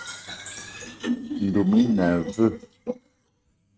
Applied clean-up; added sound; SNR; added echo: neural mask model RNNoise.